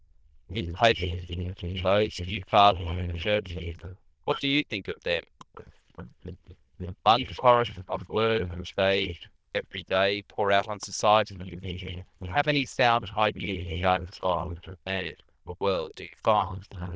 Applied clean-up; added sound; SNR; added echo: neural diffusion model UNIVERSE++.